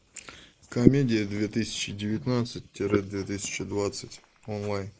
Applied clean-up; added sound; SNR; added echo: neural mask model Resemble Enhance denoiser.